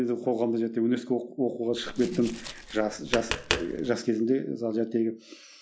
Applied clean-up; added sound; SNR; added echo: none; Tap; 7 dB; none.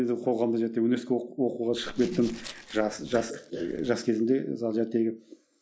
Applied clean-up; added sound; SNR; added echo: neural mask model Resemble Enhance denoiser.